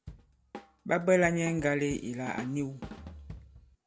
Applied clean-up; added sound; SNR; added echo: none; Drum / Drum kit; 15 dB; none.